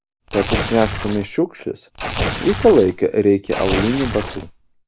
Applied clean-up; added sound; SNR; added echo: none; Tearing; 7 dB; none.